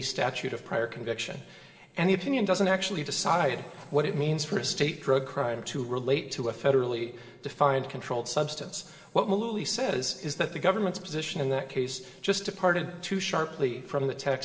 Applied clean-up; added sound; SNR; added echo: none; none; none; reverberation time 2.5 s.